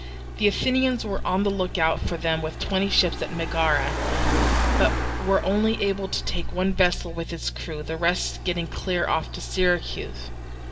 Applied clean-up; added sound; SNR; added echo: none; Car; 4 dB; reverberation time 1.2 s.